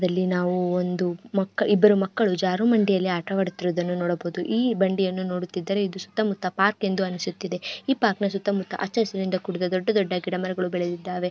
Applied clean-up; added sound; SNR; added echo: none; none; none; none.